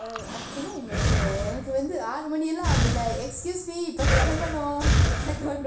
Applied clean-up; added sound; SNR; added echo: none; Breathing; -4 dB; reverberation time 0.5 s.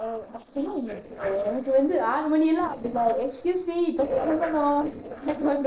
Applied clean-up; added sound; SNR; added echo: neural separator model SepFormer DNS4.